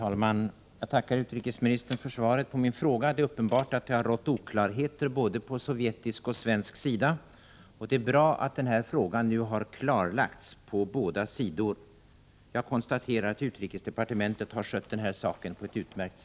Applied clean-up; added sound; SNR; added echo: none; none; none; none.